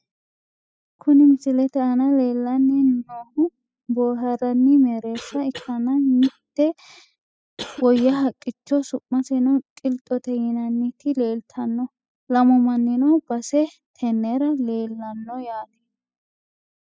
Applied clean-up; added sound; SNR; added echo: classical method spectral subtraction.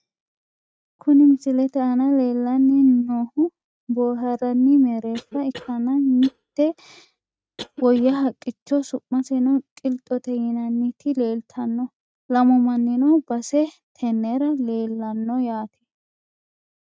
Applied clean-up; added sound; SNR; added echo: neural mask model RNNoise.